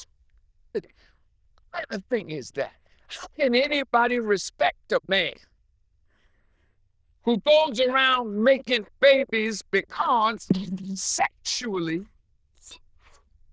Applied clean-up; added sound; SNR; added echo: neural diffusion model UNIVERSE++.